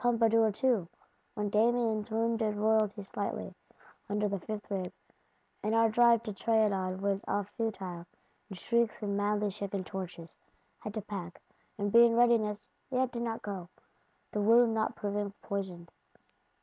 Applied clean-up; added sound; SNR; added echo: none; none; none; none.